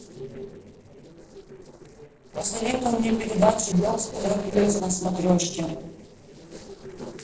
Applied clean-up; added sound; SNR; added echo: neural separator model SepFormer DNS4.